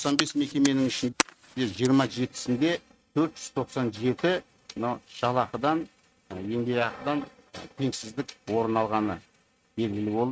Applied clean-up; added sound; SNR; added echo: neural mask model RNNoise.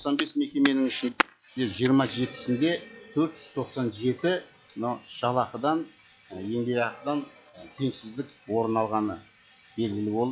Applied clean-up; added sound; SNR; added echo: classical method log-MMSE.